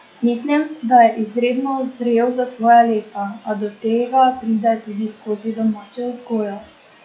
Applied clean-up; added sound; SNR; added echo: classical method log-MMSE.